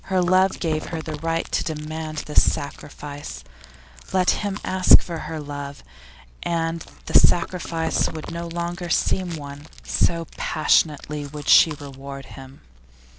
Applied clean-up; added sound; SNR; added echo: none; Chewing, mastication; 18 dB; none.